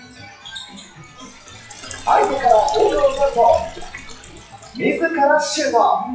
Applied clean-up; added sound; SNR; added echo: classical method WPE with log-MMSE.